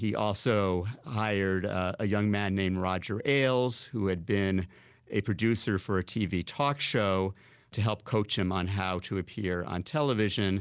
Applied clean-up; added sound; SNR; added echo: none; none; none; none.